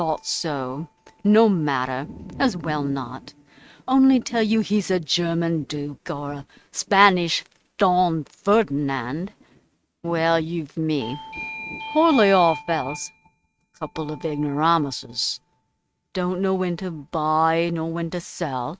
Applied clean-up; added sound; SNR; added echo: neural mask model RNNoise.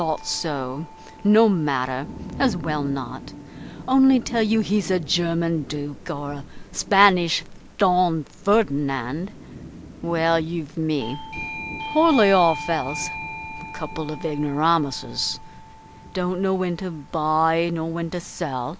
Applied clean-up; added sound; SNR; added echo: none; Thunder / Rain + Doorbell; 14 dB; none.